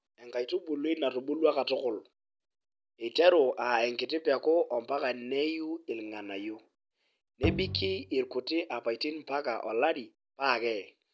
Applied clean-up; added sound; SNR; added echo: none; Bowed string instrument; 6 dB; none.